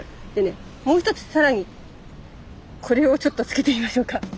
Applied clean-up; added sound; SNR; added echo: none; none; none; none.